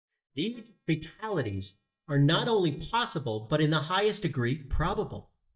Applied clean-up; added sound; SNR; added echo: neural mask model DeepFilterNet 3.